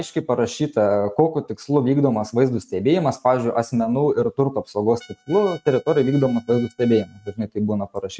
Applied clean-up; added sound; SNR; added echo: neural mask model RNNoise.